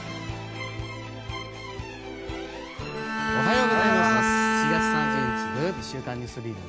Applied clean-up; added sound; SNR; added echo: none; Bowed string instrument; -3 dB; none.